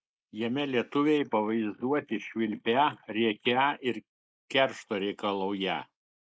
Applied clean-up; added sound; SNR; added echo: neural mask model Resemble Enhance denoiser.